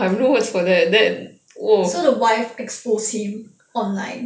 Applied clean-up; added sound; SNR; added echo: none; none; none; none.